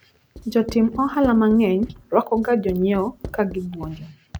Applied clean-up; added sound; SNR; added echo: none; Writing; 17 dB; none.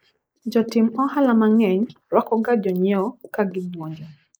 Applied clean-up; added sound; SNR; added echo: neural mask model Resemble Enhance denoiser.